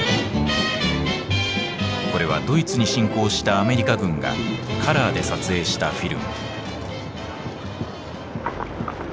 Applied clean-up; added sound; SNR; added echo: none; Tambourine; 15 dB; none.